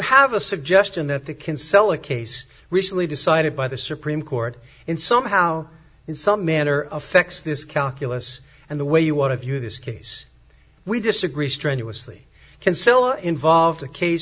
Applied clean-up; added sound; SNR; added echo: none; none; none; none.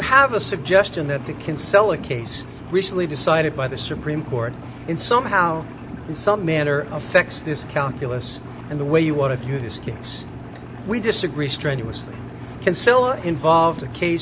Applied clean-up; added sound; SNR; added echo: none; Engine; 12 dB; none.